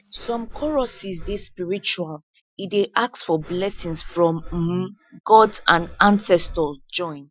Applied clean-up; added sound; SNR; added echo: classical method Wiener filter.